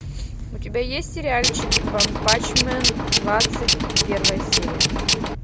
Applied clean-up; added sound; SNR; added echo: none; Tools; -4 dB; none.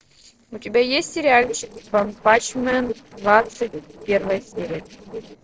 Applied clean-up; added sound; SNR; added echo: neural separator model SepFormer DNS4.